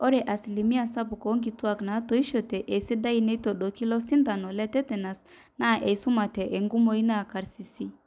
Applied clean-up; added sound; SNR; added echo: none; none; none; none.